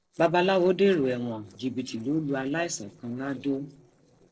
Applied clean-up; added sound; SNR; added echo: neural separator model SepFormer DNS4.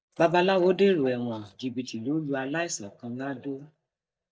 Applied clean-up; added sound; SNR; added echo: neural mask model DeepFilterNet 3.